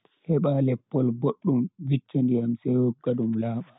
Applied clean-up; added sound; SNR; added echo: none; none; none; none.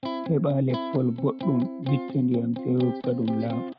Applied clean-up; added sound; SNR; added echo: none; Electric guitar; 8 dB; none.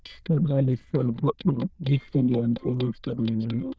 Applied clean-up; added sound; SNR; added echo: neural diffusion model UNIVERSE++.